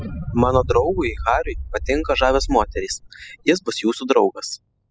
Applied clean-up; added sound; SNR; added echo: classical method spectral subtraction.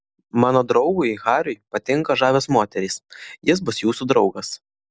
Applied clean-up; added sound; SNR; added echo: none; none; none; none.